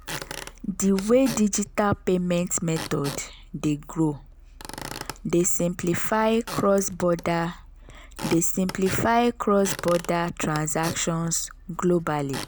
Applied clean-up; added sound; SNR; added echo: none; Squeak / Wood; 14 dB; none.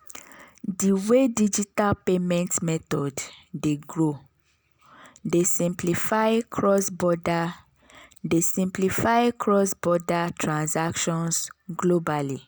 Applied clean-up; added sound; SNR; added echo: none; none; none; none.